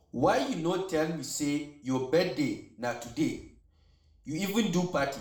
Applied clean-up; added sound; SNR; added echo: none; none; none; reverberation time 0.5 s.